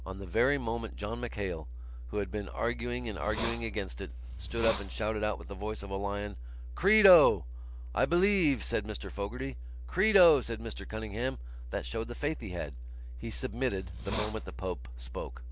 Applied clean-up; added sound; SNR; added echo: none; Hiss; 10 dB; none.